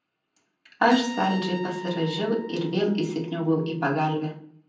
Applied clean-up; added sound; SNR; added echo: none; Trumpet; 16 dB; reverberation time 0.6 s.